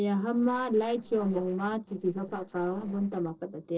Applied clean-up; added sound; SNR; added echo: neural separator model SepFormer DNS4.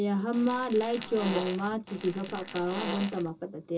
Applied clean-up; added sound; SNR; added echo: none; Fart; 10 dB; reverberation time 0.2 s.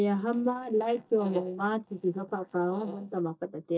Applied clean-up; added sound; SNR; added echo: neural mask model DeepFilterNet 3.